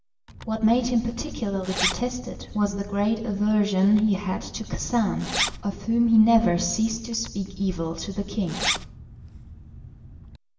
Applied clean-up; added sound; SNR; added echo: none; Zipper (clothing); 10 dB; reverberation time 1.0 s.